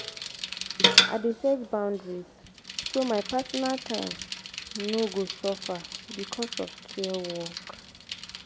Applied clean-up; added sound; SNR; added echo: none; Bicycle; 0 dB; none.